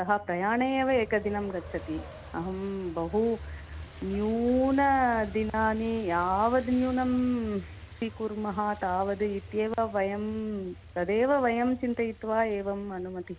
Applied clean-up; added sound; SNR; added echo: none; Truck; 16 dB; none.